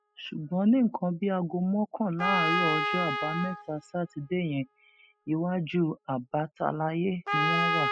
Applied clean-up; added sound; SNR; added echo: classical method spectral subtraction.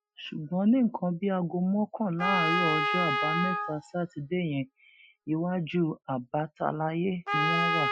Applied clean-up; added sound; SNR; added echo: classical method Wiener filter.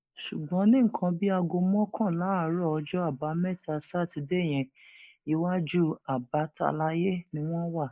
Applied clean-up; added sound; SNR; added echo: neural mask model Resemble Enhance denoiser.